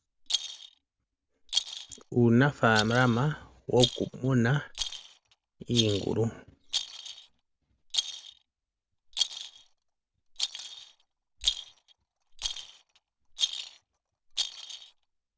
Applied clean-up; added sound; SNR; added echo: none; Rattle; 6 dB; none.